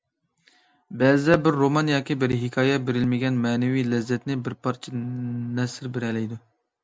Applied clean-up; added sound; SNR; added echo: none; none; none; none.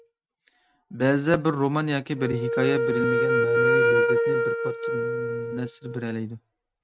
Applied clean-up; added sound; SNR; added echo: neural mask model RNNoise.